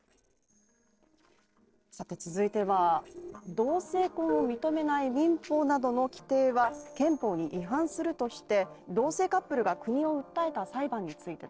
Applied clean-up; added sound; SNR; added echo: neural separator model SepFormer DNS4.